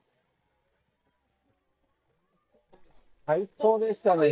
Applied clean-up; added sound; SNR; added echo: neural mask model DeepFilterNet 3.